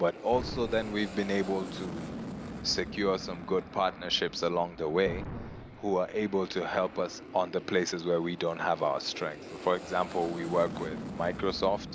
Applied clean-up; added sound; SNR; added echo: none; Aircraft + Explosion; 11 dB; none.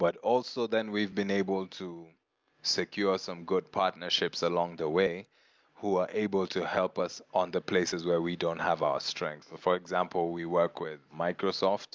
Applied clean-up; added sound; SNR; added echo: none; none; none; none.